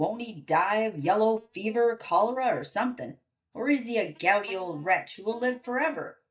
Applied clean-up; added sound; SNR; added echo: neural mask model DeepFilterNet 3.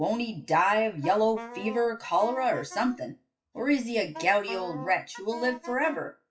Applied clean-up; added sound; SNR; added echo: classical method WPE with log-MMSE.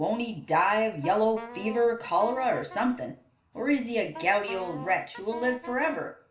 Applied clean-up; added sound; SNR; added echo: none; Wind instrument, woodwind instrument; 15 dB; reverberation time 0.4 s.